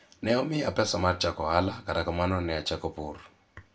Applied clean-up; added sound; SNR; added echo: none; none; none; reverberation time 0.2 s.